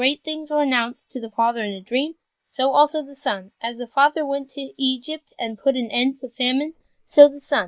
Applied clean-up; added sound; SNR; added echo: neural mask model Resemble Enhance denoiser.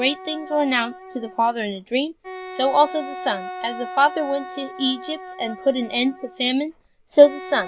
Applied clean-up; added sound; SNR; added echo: none; Wind instrument, woodwind instrument; 14 dB; none.